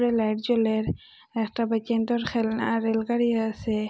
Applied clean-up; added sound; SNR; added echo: none; none; none; none.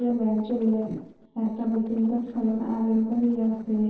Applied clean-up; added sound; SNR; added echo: neural separator model SepFormer DNS4.